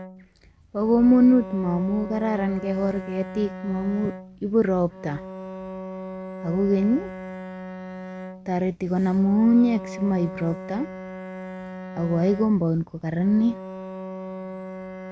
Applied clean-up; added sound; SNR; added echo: none; Bowed string instrument; 12 dB; none.